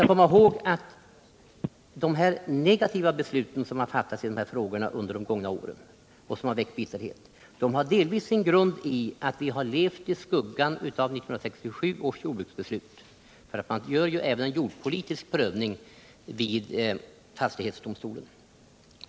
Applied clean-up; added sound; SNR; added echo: none; Telephone; 5 dB; none.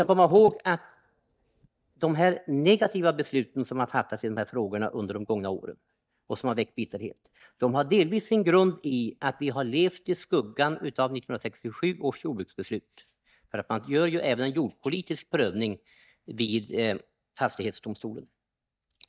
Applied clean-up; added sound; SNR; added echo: neural mask model DeepFilterNet 3.